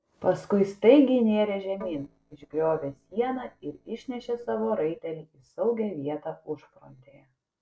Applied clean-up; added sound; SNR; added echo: neural separator model SepFormer DNS4.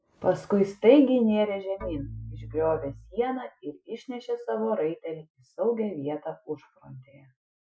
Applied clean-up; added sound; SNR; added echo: classical method Wiener filter.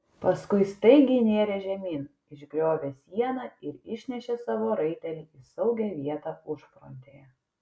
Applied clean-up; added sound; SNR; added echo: none; none; none; none.